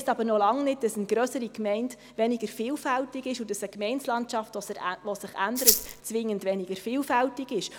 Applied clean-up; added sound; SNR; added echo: none; Rattle (instrument); -5 dB; none.